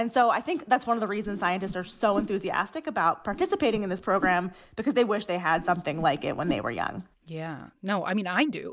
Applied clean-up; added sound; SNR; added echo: none; Whoosh, swoosh, swish; 12 dB; none.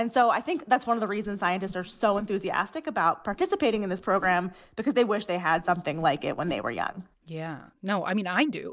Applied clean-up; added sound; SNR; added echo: neural separator model SepFormer DNS4.